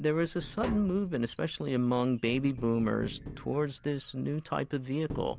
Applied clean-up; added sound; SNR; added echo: none; Wind chime + Tap; 14 dB; none.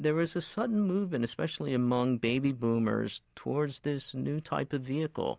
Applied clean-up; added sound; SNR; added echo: none; none; none; none.